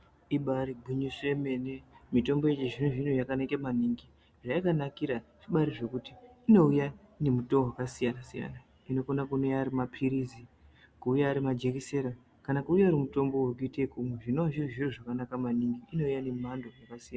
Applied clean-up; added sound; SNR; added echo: none; none; none; none.